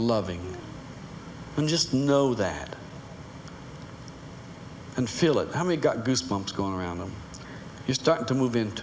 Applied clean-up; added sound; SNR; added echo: none; Guitar; 20 dB; none.